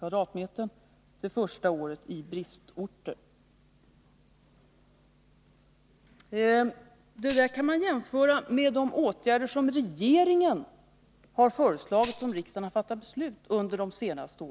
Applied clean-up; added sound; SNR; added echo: none; Tambourine; 16 dB; none.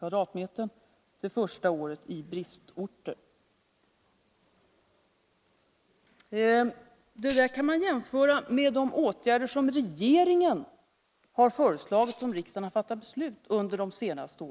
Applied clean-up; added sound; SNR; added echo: neural mask model Resemble Enhance denoiser.